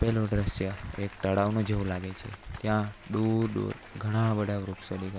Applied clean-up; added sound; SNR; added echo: none; Applause / Cheering; 19 dB; none.